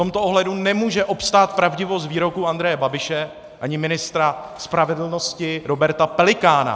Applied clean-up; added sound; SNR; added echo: none; none; none; none.